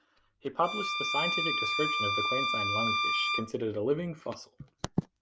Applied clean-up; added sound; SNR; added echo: none; Bowed string instrument; -3 dB; none.